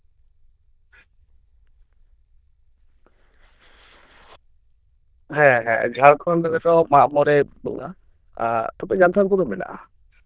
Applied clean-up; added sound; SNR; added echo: neural diffusion model UNIVERSE++.